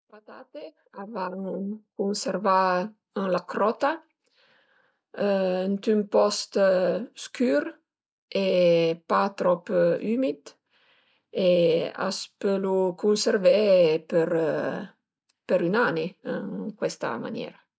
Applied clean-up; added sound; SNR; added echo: none; none; none; none.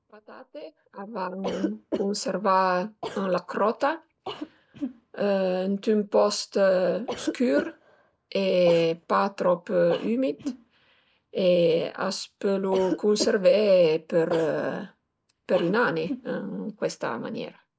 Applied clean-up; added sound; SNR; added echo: none; Cough; 13 dB; none.